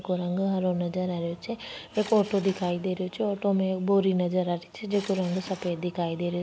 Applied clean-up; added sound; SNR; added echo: none; Subway, metro, underground / Engine; 17 dB; none.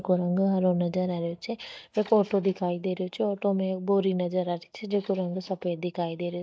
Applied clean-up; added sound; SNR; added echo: neural mask model DeepFilterNet 3.